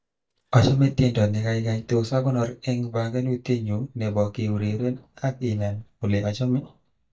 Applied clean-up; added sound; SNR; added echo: neural mask model DeepFilterNet 3.